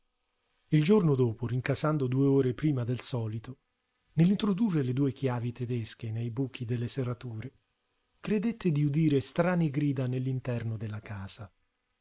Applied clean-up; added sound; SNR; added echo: neural mask model Resemble Enhance denoiser.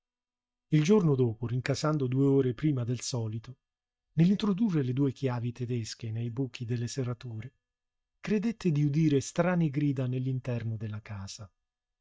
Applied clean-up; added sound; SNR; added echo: neural mask model DeepFilterNet 3.